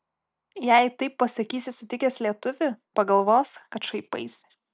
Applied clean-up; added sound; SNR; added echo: none; none; none; none.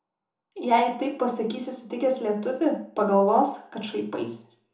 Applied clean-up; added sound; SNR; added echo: none; none; none; reverberation time 1.0 s.